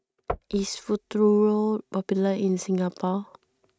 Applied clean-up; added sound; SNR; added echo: neural mask model RNNoise.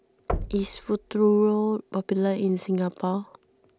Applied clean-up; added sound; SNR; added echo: none; Knock; 12 dB; none.